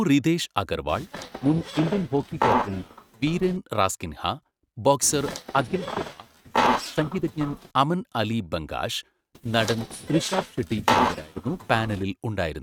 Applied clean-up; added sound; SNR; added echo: neural mask model RNNoise.